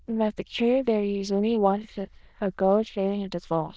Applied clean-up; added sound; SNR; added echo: neural diffusion model UNIVERSE++.